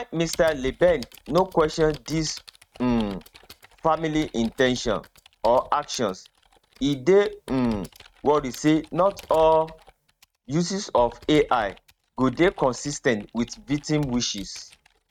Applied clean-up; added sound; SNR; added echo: neural mask model RNNoise.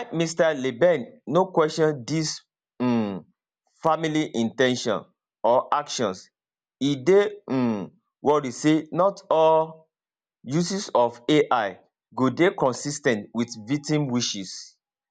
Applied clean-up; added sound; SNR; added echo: none; none; none; none.